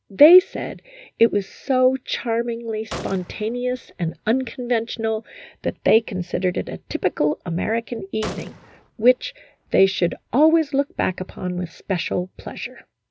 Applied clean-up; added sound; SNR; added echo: none; Gunshot, gunfire; 18 dB; none.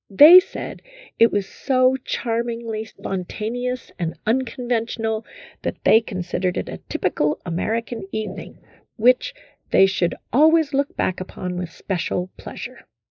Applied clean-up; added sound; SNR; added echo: neural mask model Resemble Enhance denoiser.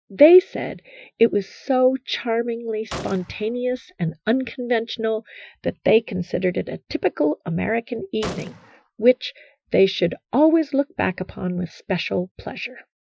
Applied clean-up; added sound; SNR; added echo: classical method Wiener filter.